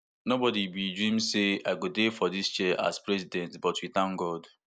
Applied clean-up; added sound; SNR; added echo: none; none; none; none.